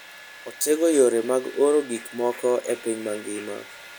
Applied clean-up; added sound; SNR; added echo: none; Domestic sounds, home sounds; 19 dB; none.